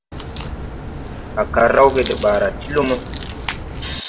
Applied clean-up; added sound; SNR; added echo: none; Crack; 8 dB; reverberation time 1.4 s.